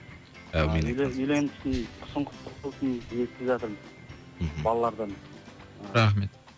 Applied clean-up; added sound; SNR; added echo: none; none; none; none.